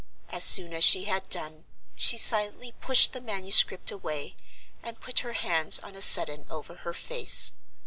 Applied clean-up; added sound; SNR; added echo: none; none; none; none.